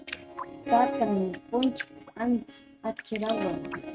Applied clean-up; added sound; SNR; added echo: neural mask model RNNoise.